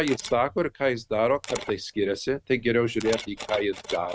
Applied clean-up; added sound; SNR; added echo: neural mask model RNNoise.